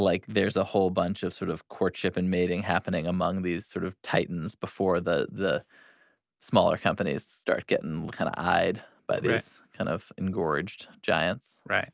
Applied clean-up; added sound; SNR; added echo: none; none; none; none.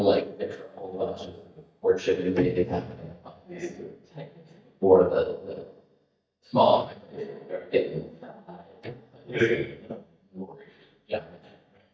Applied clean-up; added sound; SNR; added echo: neural mask model DeepFilterNet 3.